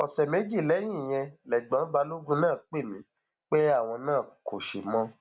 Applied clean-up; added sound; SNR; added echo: none; none; none; none.